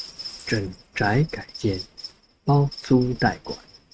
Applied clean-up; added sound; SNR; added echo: neural mask model RNNoise.